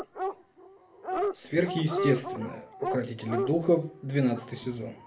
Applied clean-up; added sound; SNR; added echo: none; Dog; 5 dB; reverberation time 0.3 s.